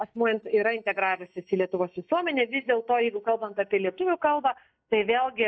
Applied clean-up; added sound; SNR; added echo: neural mask model DeepFilterNet 3.